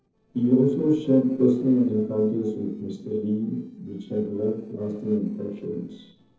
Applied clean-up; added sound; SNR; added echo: neural separator model SepFormer DNS4.